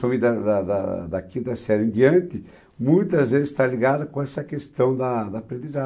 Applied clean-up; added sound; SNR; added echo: none; none; none; none.